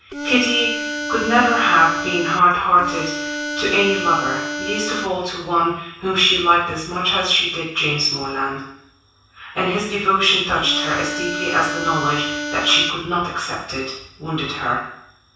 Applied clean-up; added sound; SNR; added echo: none; Harmonica; 6 dB; reverberation time 0.7 s.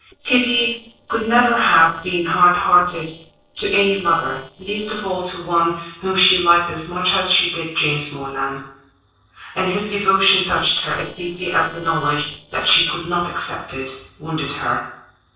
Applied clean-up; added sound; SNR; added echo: neural separator model SepFormer DNS4.